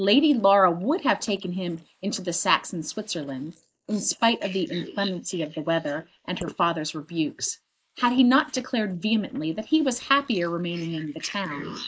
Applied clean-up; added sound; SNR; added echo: neural mask model Resemble Enhance denoiser.